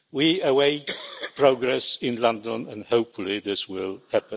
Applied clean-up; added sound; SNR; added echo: none; none; none; none.